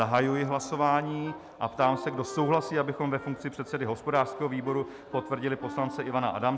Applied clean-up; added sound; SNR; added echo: none; Wind instrument, woodwind instrument; 14 dB; none.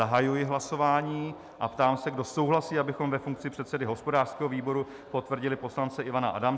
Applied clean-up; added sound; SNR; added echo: none; none; none; none.